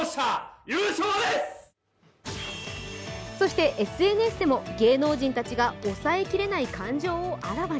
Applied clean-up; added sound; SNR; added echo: none; none; none; none.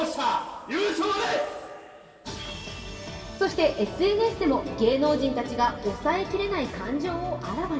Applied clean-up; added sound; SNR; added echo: none; none; none; reverberation time 2.6 s.